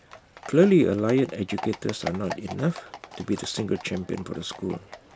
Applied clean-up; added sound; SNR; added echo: none; Livestock, farm animals, working animals; 15 dB; none.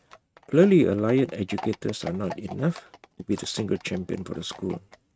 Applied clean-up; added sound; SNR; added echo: neural mask model RNNoise.